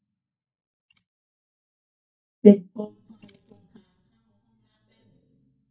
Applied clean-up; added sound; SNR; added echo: neural mask model DeepFilterNet 3.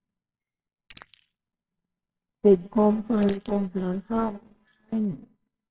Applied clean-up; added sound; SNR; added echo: neural separator model SepFormer WHAMR!.